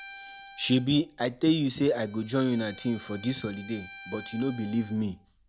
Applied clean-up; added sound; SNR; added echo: none; Bowed string instrument; 19 dB; none.